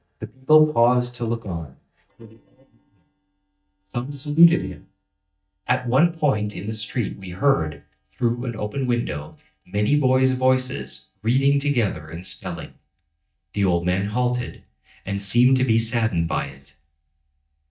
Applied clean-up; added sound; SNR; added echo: neural mask model DeepFilterNet 3.